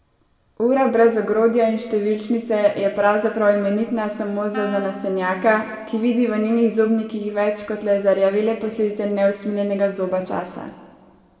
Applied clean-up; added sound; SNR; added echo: none; Wind instrument, woodwind instrument; 18 dB; reverberation time 1.5 s.